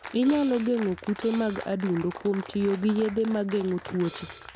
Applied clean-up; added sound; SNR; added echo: none; Hi-hat + Applause; 16 dB; none.